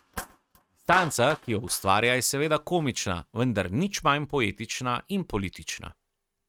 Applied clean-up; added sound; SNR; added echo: neural mask model RNNoise.